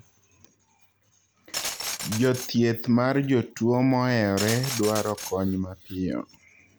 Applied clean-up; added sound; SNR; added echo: none; Glass; 10 dB; none.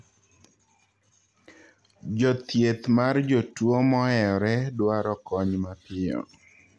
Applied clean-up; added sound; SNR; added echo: none; none; none; none.